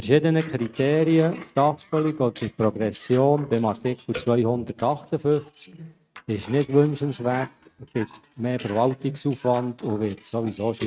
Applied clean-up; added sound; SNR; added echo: neural mask model RNNoise.